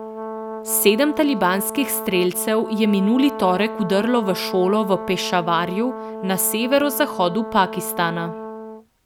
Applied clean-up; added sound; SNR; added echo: none; Brass instrument; 10 dB; none.